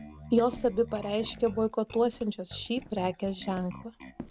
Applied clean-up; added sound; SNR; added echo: none; Walk, footsteps + Bass guitar; 15 dB; none.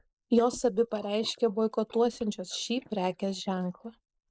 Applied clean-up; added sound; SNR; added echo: neural mask model Resemble Enhance denoiser.